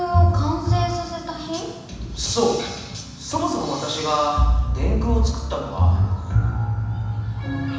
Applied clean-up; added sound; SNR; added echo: none; none; none; reverberation time 1.1 s.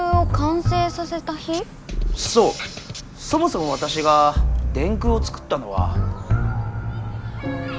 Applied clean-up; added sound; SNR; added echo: none; none; none; none.